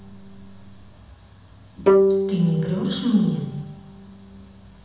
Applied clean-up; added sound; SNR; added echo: none; Bowed string instrument; -1 dB; reverberation time 1.1 s.